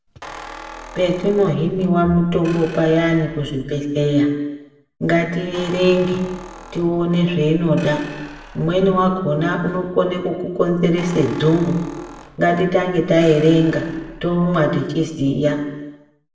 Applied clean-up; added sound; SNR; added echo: none; Squeak; 19 dB; reverberation time 1.0 s.